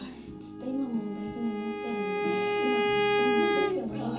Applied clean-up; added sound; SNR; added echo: none; Bowed string instrument; -3 dB; reverberation time 0.6 s.